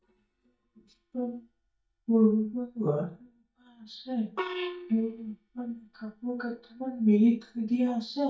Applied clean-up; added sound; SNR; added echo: neural mask model DeepFilterNet 3.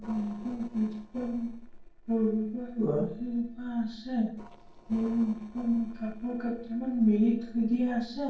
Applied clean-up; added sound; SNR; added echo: neural separator model SepFormer DNS4.